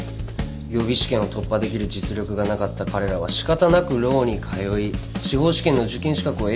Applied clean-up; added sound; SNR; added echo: none; Tambourine; 13 dB; none.